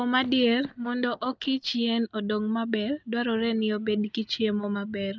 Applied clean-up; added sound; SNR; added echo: neural mask model DeepFilterNet 3.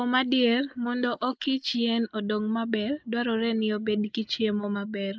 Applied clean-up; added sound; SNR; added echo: neural mask model Resemble Enhance denoiser.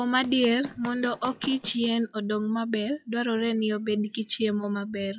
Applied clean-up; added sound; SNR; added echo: classical method log-MMSE.